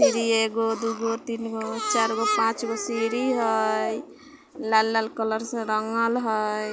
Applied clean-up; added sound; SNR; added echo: none; none; none; none.